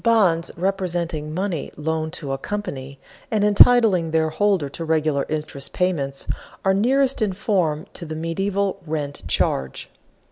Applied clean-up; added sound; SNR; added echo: none; none; none; none.